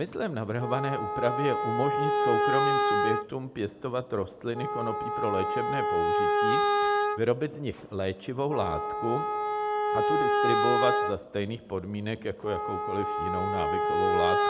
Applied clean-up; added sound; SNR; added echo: none; Wind instrument, woodwind instrument; -4 dB; none.